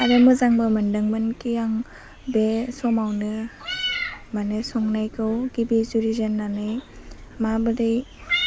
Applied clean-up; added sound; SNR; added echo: none; Meow; 11 dB; none.